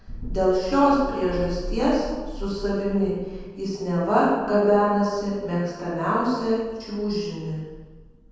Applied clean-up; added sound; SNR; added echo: none; Thunder; 13 dB; reverberation time 1.2 s.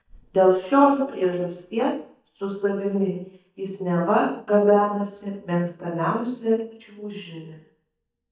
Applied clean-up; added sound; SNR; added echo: neural mask model DeepFilterNet 3.